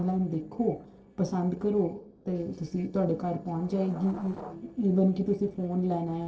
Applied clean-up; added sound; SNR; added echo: neural separator model SepFormer DNS4.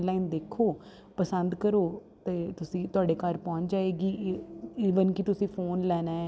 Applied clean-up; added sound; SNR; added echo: none; none; none; none.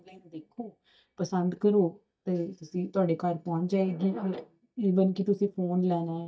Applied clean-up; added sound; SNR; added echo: neural mask model DeepFilterNet 3.